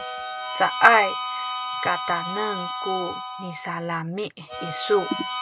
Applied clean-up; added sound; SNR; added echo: none; Harmonica; 6 dB; none.